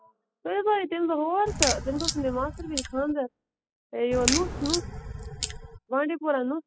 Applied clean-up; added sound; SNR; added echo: classical method spectral subtraction.